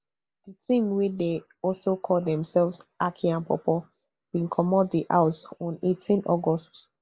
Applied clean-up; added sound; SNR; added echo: neural mask model Resemble Enhance denoiser.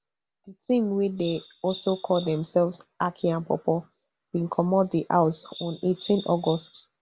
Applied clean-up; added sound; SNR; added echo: none; Bird vocalization, bird call, bird song; 17 dB; none.